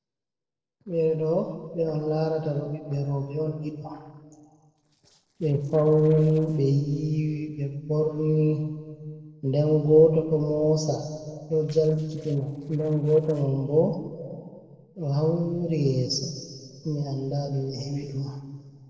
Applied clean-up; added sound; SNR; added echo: neural separator model SepFormer DNS4.